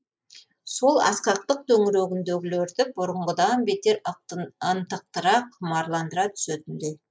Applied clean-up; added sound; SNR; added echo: neural mask model Resemble Enhance denoiser.